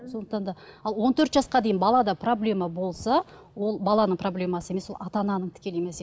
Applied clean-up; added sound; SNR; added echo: none; none; none; none.